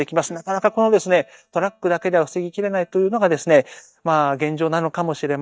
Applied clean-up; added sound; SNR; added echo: neural mask model DeepFilterNet 3.